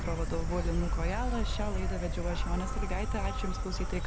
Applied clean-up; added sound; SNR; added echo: none; Insect; -5 dB; none.